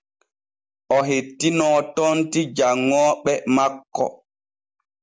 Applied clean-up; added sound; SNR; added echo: none; none; none; none.